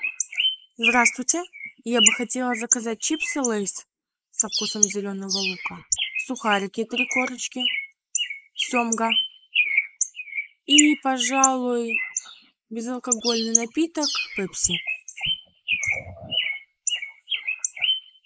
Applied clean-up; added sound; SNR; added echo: neural mask model Resemble Enhance denoiser.